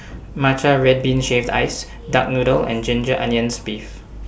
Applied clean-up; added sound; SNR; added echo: none; none; none; none.